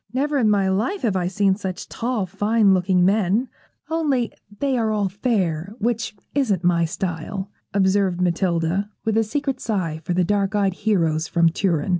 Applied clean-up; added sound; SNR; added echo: none; none; none; none.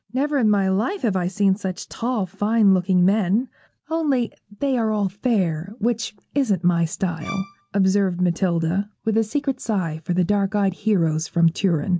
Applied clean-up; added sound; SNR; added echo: none; Bowed string instrument; 17 dB; none.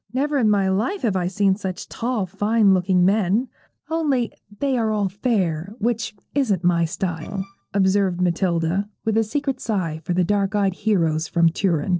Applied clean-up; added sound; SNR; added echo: neural separator model SepFormer DNS4.